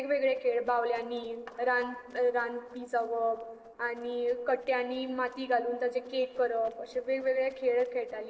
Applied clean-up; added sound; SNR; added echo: neural separator model SepFormer DNS4.